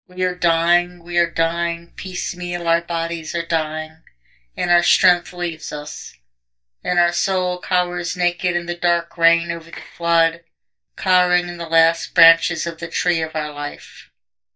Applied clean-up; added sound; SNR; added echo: neural mask model DeepFilterNet 3.